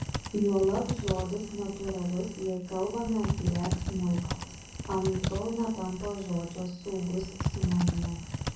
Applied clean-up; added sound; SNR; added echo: none; Typing; 4 dB; reverberation time 0.6 s.